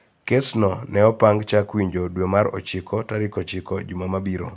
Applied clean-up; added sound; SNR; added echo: none; none; none; none.